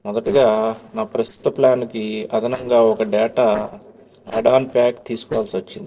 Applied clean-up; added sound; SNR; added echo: neural separator model SepFormer DNS4.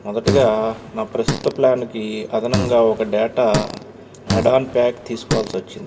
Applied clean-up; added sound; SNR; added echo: none; Fart; 6 dB; reverberation time 1.9 s.